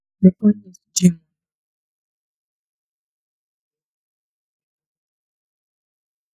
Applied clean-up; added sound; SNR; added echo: neural mask model DeepFilterNet 3.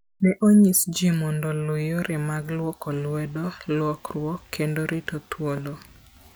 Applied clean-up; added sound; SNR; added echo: none; none; none; none.